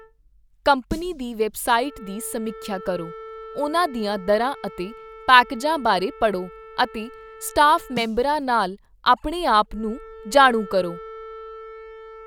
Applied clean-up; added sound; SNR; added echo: none; Snare drum + Wind instrument, woodwind instrument; 17 dB; none.